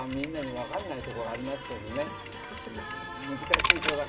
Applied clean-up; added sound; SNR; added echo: none; Mechanisms; -2 dB; reverberation time 0.2 s.